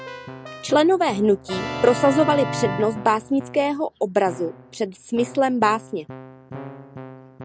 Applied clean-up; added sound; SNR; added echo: none; Keyboard (musical); 11 dB; none.